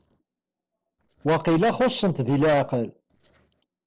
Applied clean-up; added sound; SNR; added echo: neural separator model SepFormer DNS4.